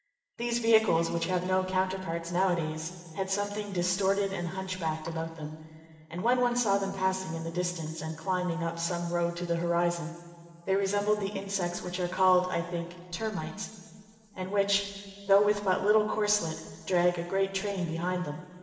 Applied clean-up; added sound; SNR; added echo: none; none; none; reverberation time 2.6 s.